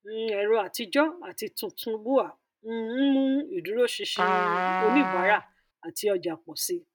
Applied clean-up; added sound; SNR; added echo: none; Trumpet; 0 dB; none.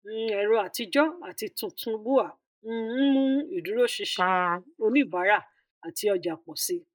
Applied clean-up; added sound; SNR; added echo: neural mask model Resemble Enhance denoiser.